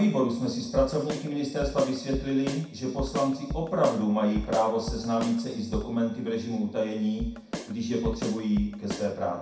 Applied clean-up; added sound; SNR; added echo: none; Drum kit; 10 dB; reverberation time 0.6 s.